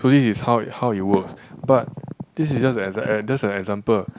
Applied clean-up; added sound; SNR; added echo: none; none; none; none.